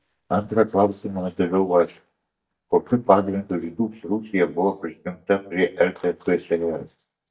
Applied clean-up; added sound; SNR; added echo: neural mask model DeepFilterNet 3.